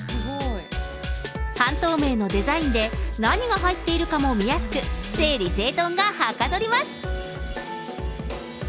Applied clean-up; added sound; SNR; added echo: none; none; none; none.